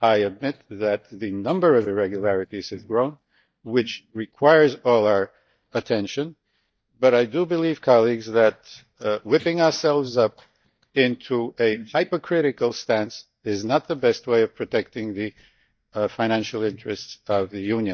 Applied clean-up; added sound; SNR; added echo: neural mask model DeepFilterNet 3.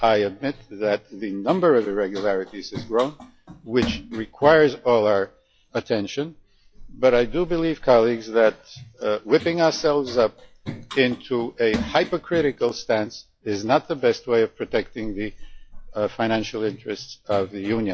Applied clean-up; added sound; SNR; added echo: classical method log-MMSE.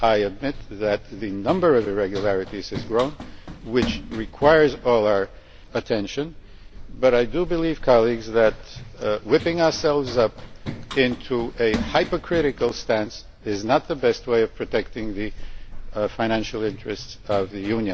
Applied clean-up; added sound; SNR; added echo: none; Run; 12 dB; none.